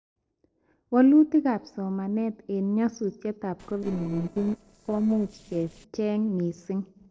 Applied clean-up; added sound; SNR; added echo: neural separator model SepFormer DNS4.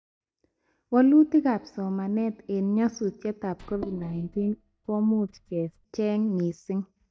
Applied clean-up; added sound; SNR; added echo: neural mask model DeepFilterNet 3.